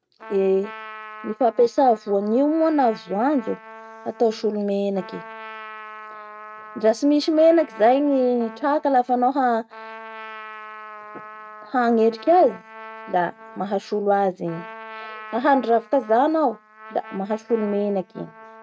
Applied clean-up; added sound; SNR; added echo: neural mask model RNNoise.